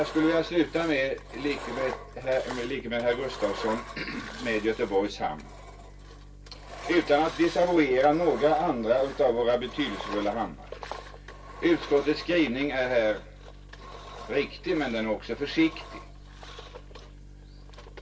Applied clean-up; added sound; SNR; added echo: none; Engine; 15 dB; reverberation time 0.2 s.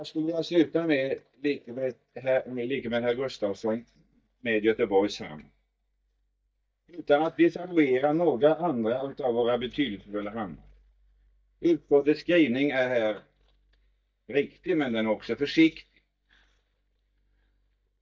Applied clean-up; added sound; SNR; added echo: neural mask model DeepFilterNet 3.